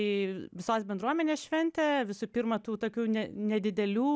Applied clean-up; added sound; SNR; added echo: none; none; none; none.